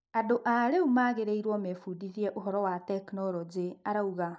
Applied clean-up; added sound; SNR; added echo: none; none; none; none.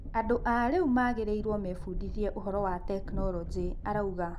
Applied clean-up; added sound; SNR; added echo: none; Train; 6 dB; none.